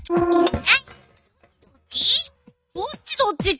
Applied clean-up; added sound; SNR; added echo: neural mask model RNNoise.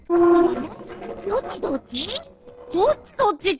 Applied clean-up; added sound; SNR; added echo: neural separator model SepFormer DNS4.